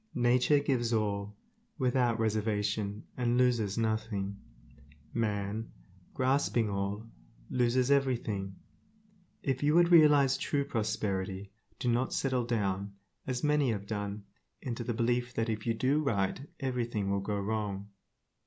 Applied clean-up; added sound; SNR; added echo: none; none; none; none.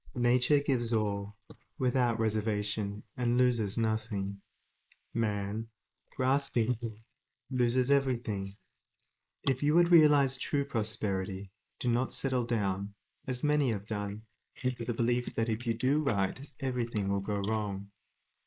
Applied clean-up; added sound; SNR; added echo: neural mask model Resemble Enhance denoiser.